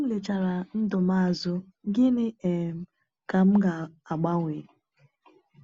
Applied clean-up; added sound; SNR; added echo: none; none; none; none.